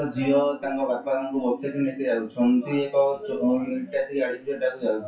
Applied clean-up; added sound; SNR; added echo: classical method WPE with log-MMSE.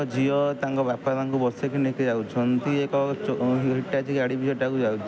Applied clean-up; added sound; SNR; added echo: none; none; none; none.